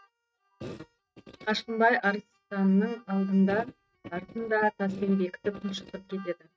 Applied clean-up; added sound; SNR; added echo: neural mask model RNNoise.